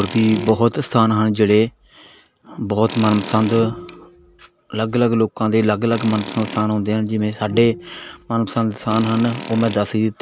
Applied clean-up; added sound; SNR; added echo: none; Tools + Bowed string instrument; 16 dB; none.